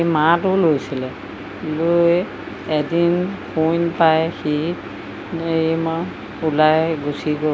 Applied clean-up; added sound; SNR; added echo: none; none; none; none.